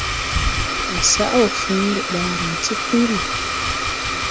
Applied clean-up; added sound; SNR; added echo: none; Domestic sounds, home sounds; 0 dB; none.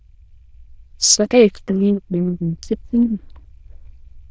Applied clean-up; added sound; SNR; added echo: neural diffusion model UNIVERSE++.